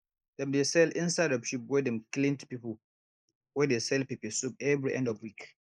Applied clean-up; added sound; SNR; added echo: neural mask model Resemble Enhance denoiser.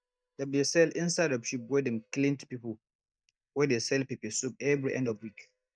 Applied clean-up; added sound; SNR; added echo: neural mask model DeepFilterNet 3.